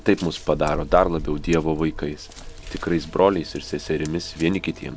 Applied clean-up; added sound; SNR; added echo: none; Scissors; 12 dB; none.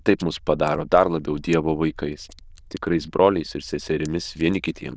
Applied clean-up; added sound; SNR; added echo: neural diffusion model UNIVERSE++.